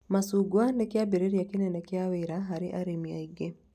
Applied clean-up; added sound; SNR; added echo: none; none; none; none.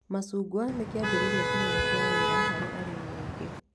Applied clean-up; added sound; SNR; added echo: none; Motor vehicle (road); -5 dB; none.